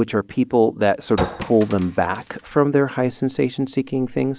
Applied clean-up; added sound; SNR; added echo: none; Chink, clink; 12 dB; none.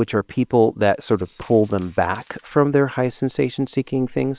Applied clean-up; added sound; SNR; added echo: neural separator model SepFormer WHAM!.